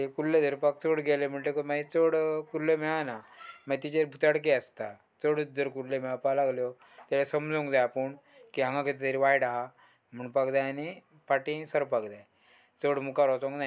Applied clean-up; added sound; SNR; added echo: none; none; none; none.